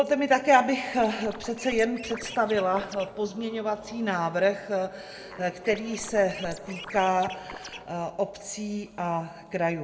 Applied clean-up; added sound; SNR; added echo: none; Scratching (performance technique); 15 dB; reverberation time 1.6 s.